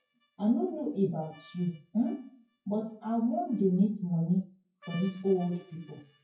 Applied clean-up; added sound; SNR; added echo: classical method WPE with log-MMSE.